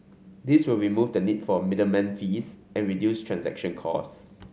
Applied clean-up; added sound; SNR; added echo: none; none; none; none.